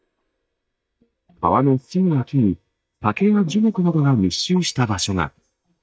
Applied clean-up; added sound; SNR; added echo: neural mask model DeepFilterNet 3.